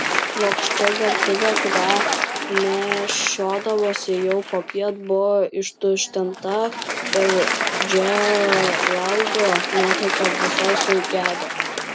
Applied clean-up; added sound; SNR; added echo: none; Applause; 1 dB; none.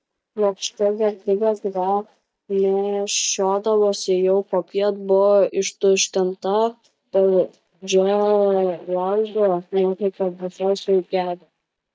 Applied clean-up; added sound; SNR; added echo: neural mask model DeepFilterNet 3.